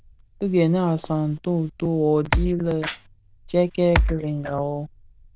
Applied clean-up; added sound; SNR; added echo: neural diffusion model UNIVERSE++.